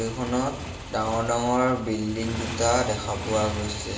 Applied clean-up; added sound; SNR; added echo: none; Motorcycle; 8 dB; reverberation time 0.8 s.